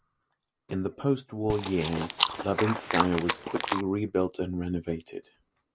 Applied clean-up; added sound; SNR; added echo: none; Chewing, mastication; 1 dB; none.